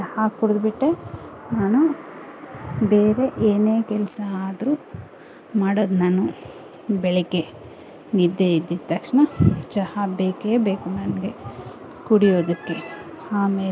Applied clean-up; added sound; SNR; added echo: none; none; none; none.